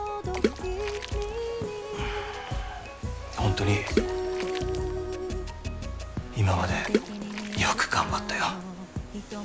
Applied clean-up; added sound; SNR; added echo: none; Water / Splash, splatter; 7 dB; none.